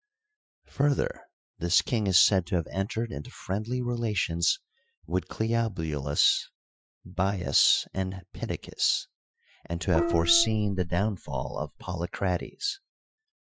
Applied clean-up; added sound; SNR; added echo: classical method Wiener filter.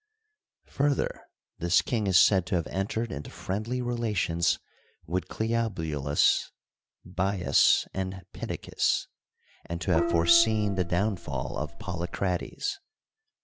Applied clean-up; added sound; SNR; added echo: none; Gong; 3 dB; none.